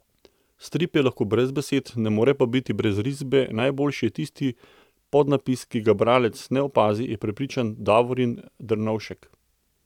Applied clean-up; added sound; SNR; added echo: none; none; none; none.